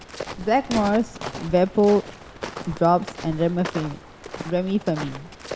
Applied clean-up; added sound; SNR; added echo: none; Walk, footsteps; 11 dB; none.